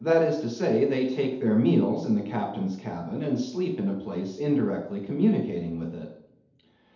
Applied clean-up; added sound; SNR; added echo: none; none; none; reverberation time 2.2 s.